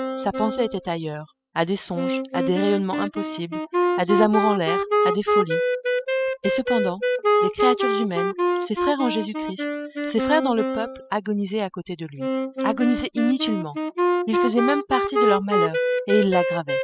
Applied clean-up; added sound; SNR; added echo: classical method spectral subtraction.